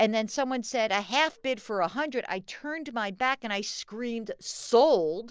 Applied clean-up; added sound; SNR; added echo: none; none; none; none.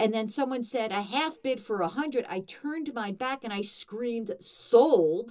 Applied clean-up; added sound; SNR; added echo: none; none; none; reverberation time 0.2 s.